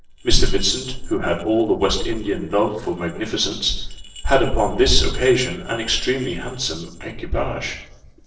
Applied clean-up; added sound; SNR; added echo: neural separator model SepFormer DNS4.